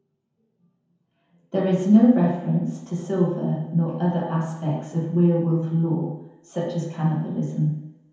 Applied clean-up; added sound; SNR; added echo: none; none; none; reverberation time 0.9 s.